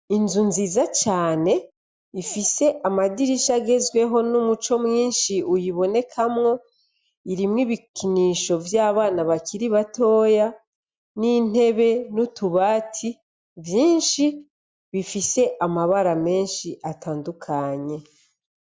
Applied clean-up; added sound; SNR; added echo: none; none; none; none.